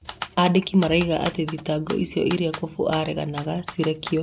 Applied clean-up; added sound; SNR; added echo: none; Typewriter; 10 dB; none.